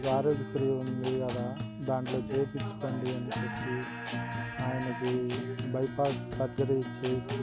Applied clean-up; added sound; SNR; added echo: none; Guitar; 3 dB; none.